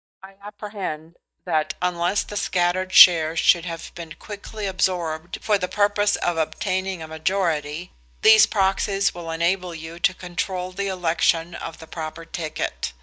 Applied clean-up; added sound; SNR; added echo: neural mask model DeepFilterNet 3.